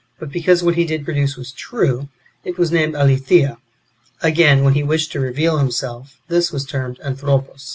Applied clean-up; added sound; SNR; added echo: none; none; none; none.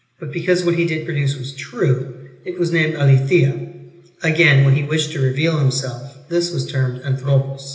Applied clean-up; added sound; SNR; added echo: none; none; none; reverberation time 1.0 s.